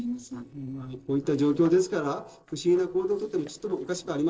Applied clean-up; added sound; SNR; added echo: neural separator model SepFormer DNS4.